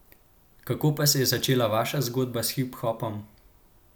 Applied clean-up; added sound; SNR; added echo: none; none; none; none.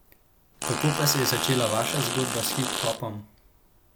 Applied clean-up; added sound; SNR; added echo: none; Fart; 1 dB; none.